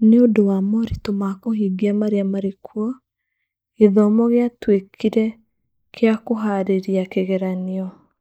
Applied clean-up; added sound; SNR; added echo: neural mask model Resemble Enhance denoiser.